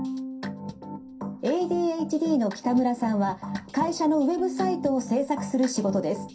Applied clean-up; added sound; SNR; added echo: none; Bowed string instrument; 15 dB; reverberation time 0.3 s.